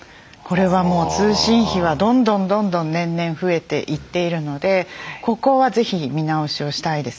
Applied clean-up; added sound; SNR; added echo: none; none; none; none.